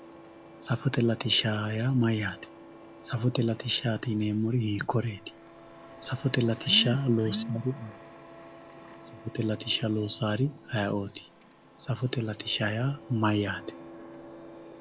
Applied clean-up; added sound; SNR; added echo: none; Printer; 18 dB; none.